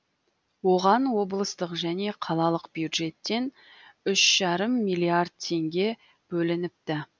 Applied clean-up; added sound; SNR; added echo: none; none; none; none.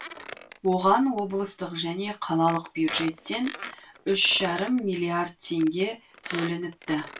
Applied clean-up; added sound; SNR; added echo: none; Squeak; 15 dB; reverberation time 0.2 s.